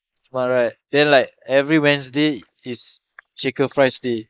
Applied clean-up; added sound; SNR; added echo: neural mask model Resemble Enhance denoiser.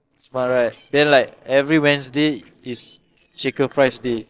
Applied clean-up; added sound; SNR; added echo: neural separator model SepFormer DNS4.